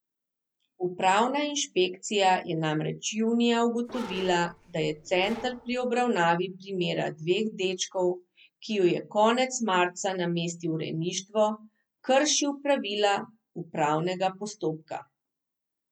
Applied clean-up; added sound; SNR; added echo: none; Bark; 16 dB; none.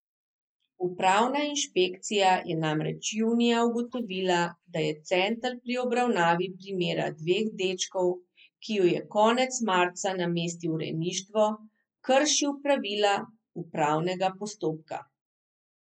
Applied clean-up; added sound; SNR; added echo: neural mask model Resemble Enhance denoiser.